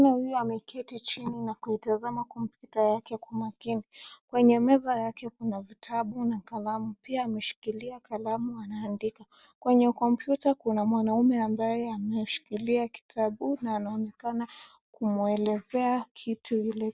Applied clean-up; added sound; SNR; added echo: none; none; none; none.